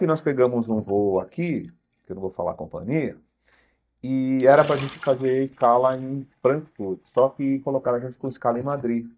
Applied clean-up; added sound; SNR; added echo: neural mask model DeepFilterNet 3.